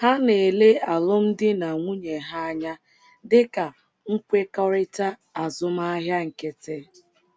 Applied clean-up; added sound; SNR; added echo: none; none; none; none.